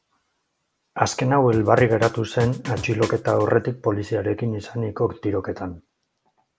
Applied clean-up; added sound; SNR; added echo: none; Drum; 12 dB; none.